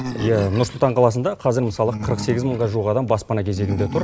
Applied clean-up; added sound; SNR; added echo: none; Animal; 11 dB; none.